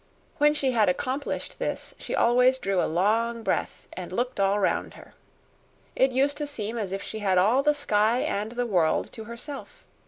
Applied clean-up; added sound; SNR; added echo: none; none; none; none.